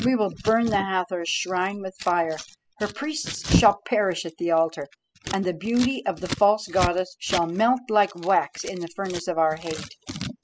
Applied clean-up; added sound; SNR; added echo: classical method spectral subtraction.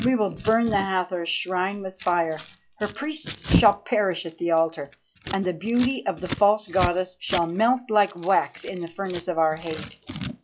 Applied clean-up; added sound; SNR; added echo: classical method log-MMSE.